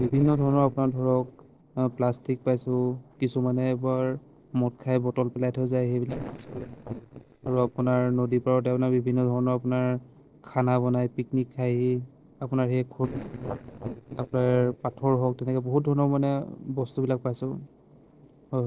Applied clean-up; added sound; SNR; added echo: neural separator model SepFormer DNS4.